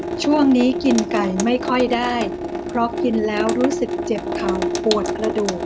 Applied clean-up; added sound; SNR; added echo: none; Sink (filling or washing) / Water tap, faucet; 3 dB; none.